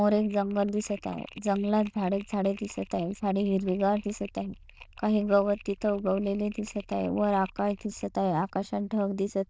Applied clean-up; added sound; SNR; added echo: neural diffusion model UNIVERSE++.